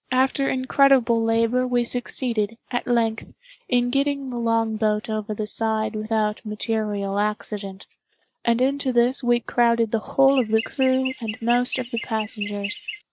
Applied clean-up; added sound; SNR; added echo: neural mask model RNNoise.